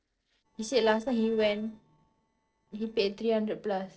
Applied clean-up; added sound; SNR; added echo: neural separator model SepFormer DNS4.